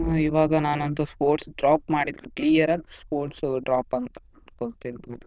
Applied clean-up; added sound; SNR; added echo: neural diffusion model UNIVERSE++.